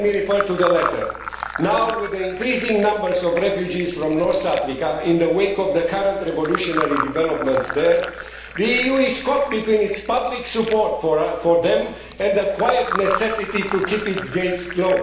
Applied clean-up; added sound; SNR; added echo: none; Fill (with liquid); 11 dB; reverberation time 0.9 s.